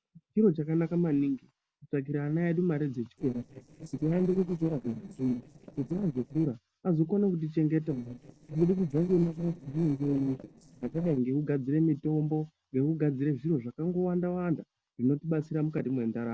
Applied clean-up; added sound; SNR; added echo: neural separator model SepFormer DNS4.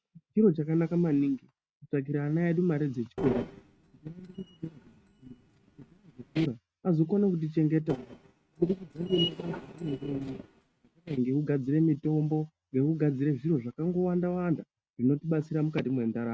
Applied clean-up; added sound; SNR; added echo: neural mask model RNNoise.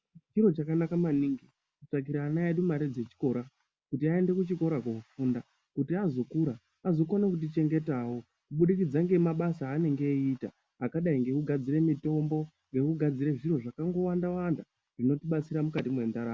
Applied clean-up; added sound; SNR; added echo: none; none; none; none.